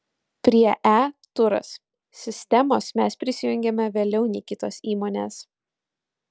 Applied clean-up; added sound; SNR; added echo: none; none; none; none.